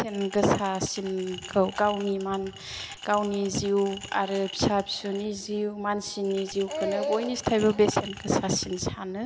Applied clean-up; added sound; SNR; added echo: none; Glass; 17 dB; none.